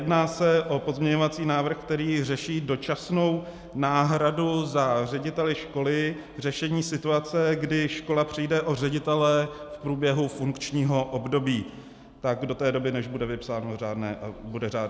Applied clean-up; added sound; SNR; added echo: none; none; none; none.